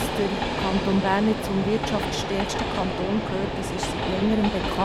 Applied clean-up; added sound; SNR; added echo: none; Train; 2 dB; none.